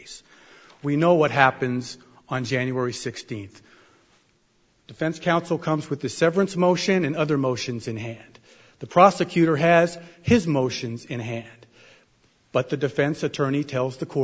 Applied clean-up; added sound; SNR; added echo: none; none; none; none.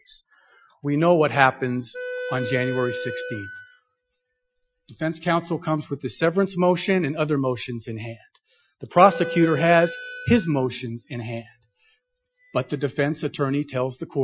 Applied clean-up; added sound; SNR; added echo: classical method Wiener filter.